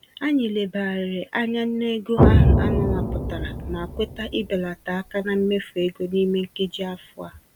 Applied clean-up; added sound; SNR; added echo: none; Explosion; -4 dB; none.